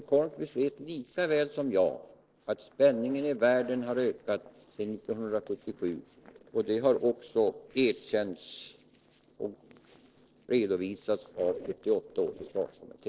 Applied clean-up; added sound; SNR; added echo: neural separator model SepFormer DNS4.